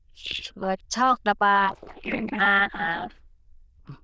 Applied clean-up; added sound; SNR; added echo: neural diffusion model UNIVERSE++.